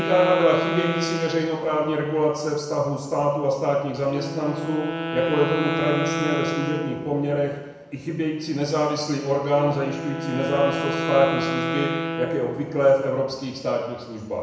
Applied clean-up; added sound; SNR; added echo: none; Wind instrument, woodwind instrument; 6 dB; reverberation time 1.0 s.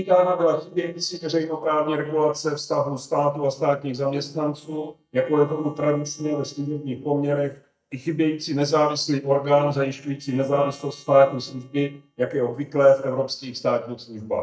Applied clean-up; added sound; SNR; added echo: neural mask model DeepFilterNet 3.